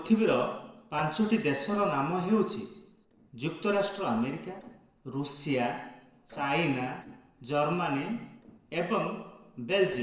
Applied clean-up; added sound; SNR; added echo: neural separator model SepFormer DNS4.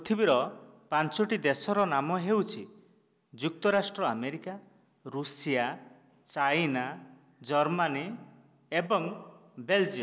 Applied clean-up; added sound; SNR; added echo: none; none; none; none.